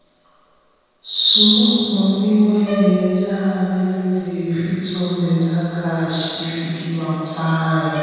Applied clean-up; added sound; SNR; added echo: none; Piano; 17 dB; reverberation time 2.2 s.